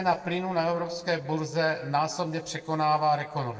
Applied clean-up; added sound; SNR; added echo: neural separator model SepFormer DNS4.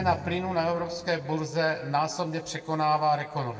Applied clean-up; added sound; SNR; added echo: none; Drum; 16 dB; reverberation time 1.4 s.